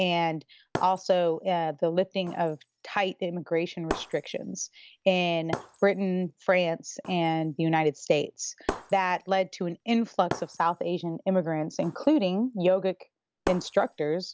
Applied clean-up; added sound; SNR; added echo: none; Shatter; 15 dB; none.